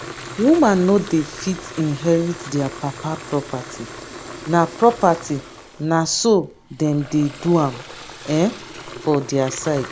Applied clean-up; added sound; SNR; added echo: none; Fill (with liquid) / Water tap, faucet; 15 dB; none.